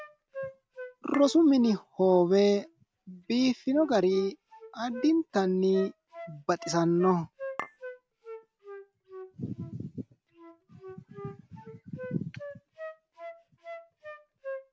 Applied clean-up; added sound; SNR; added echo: none; Wind instrument, woodwind instrument + Chink, clink; 15 dB; none.